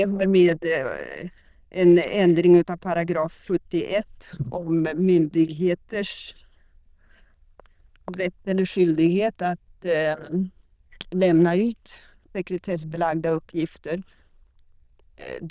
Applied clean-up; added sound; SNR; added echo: neural diffusion model UNIVERSE++.